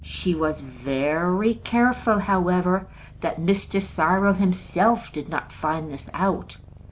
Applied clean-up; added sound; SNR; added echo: none; Purr; 19 dB; none.